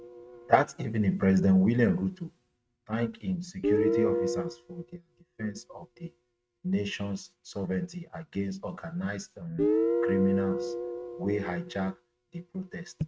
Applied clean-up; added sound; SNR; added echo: neural mask model RNNoise.